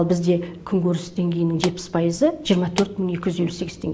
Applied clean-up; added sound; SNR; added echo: none; Explosion; 14 dB; none.